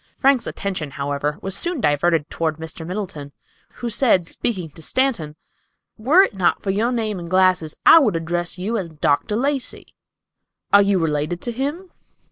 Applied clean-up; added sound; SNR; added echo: none; none; none; none.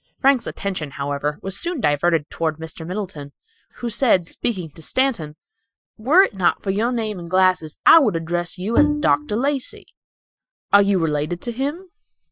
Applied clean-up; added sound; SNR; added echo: classical method Wiener filter.